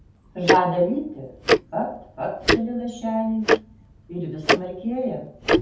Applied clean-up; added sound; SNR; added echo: none; Tick-tock; -2 dB; reverberation time 0.6 s.